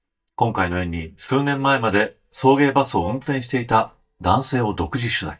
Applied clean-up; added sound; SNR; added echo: neural mask model DeepFilterNet 3.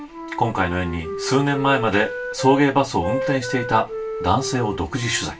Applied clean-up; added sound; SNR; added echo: none; Wind instrument, woodwind instrument; 8 dB; reverberation time 0.2 s.